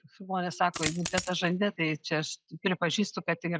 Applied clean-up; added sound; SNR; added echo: classical method log-MMSE.